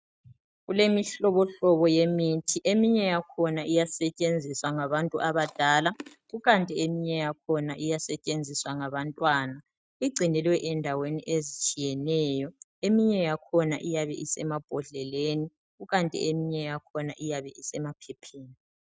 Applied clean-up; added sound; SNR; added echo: neural mask model RNNoise.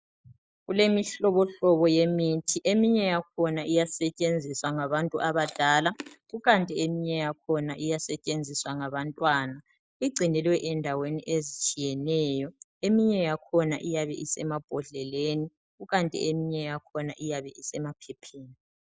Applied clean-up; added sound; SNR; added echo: neural mask model Resemble Enhance denoiser.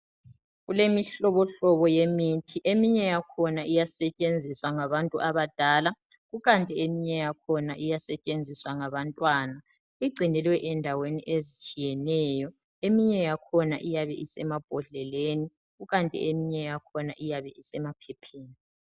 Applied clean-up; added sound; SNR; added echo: none; none; none; none.